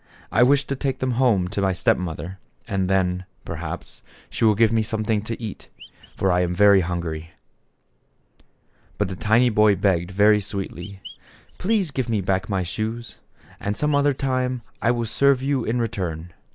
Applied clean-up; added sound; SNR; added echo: neural mask model Resemble Enhance denoiser.